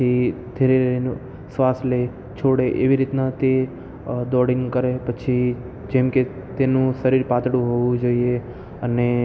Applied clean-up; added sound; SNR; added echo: none; none; none; none.